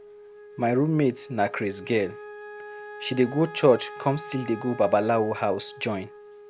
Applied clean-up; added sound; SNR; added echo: none; Wind instrument, woodwind instrument; 16 dB; none.